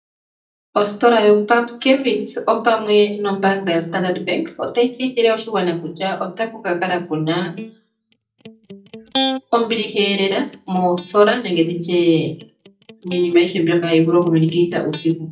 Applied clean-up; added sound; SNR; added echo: neural mask model DeepFilterNet 3.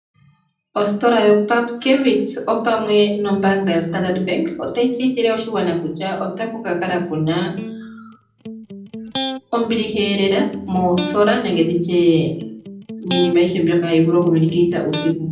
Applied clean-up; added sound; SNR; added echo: none; Electric guitar; 12 dB; reverberation time 0.6 s.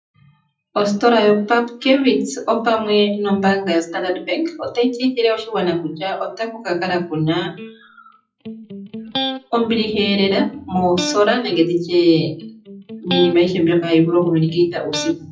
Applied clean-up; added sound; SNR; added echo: classical method WPE with log-MMSE.